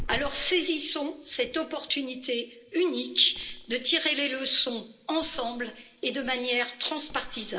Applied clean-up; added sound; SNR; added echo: none; Thump, thud; 18 dB; reverberation time 0.2 s.